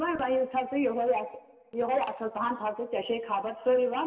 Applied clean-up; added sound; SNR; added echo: none; none; none; reverberation time 1.9 s.